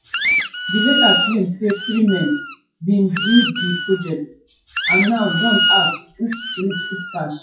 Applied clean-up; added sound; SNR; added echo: classical method WPE with log-MMSE.